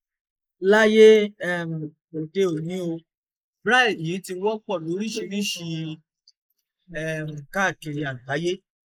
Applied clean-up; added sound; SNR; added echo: neural mask model Resemble Enhance denoiser.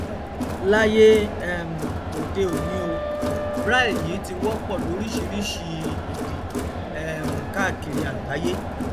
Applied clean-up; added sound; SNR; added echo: none; Wind instrument, woodwind instrument + Crowd; 3 dB; none.